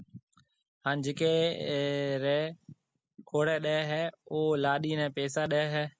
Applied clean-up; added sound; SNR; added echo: none; none; none; none.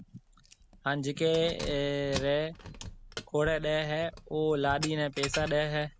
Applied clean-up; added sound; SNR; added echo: none; Keys jangling; 11 dB; none.